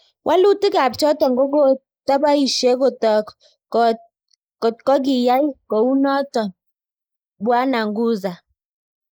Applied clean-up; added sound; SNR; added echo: neural mask model Resemble Enhance denoiser.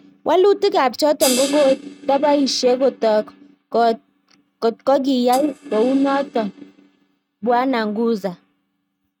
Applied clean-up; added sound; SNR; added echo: neural mask model RNNoise.